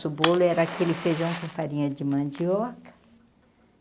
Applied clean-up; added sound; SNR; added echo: none; Fire; 10 dB; none.